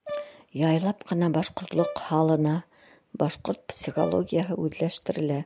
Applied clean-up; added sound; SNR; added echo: none; Brass instrument; 14 dB; none.